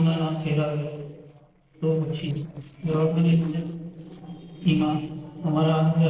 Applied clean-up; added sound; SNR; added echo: neural separator model SepFormer DNS4.